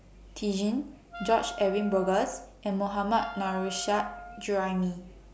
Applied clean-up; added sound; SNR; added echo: none; Wind instrument, woodwind instrument; 14 dB; none.